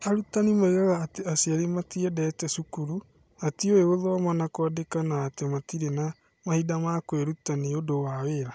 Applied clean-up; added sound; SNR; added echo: none; none; none; none.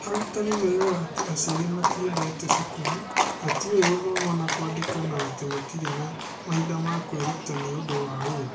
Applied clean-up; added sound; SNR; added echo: none; Livestock, farm animals, working animals; 2 dB; reverberation time 0.4 s.